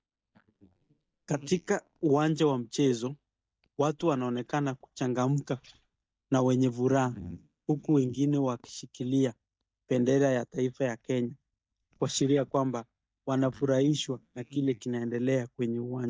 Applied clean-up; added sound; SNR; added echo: neural mask model DeepFilterNet 3.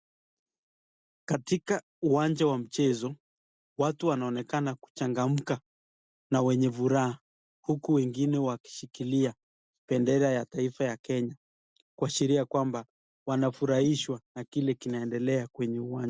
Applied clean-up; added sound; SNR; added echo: none; none; none; none.